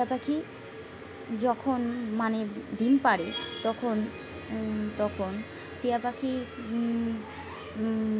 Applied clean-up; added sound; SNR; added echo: none; Harp; 19 dB; none.